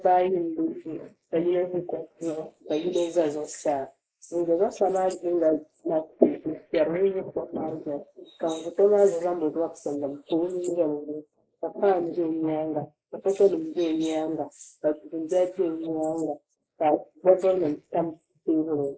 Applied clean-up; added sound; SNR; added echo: neural mask model Resemble Enhance denoiser.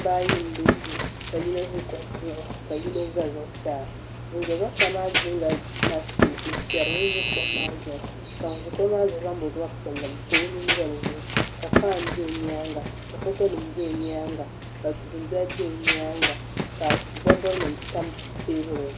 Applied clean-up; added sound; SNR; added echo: none; Run + Doorbell; -1 dB; none.